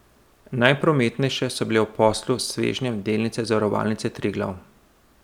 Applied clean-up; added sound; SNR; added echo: none; none; none; none.